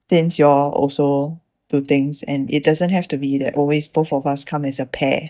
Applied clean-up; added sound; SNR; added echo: neural mask model DeepFilterNet 3.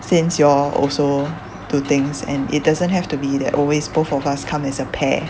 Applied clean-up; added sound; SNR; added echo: none; none; none; none.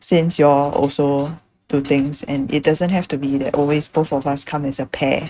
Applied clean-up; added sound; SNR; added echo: neural mask model RNNoise.